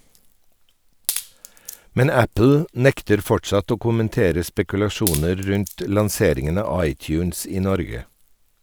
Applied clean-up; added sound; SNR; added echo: none; Wood; 16 dB; none.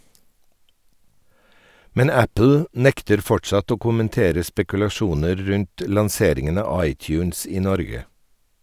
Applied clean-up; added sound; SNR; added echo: none; none; none; none.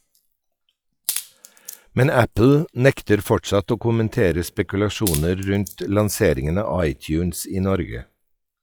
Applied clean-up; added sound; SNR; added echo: classical method log-MMSE.